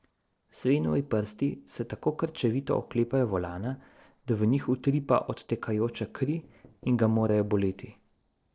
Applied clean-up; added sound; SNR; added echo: neural separator model SepFormer DNS4.